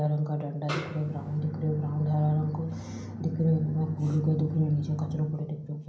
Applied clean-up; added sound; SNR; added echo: none; Snare drum; 10 dB; reverberation time 0.6 s.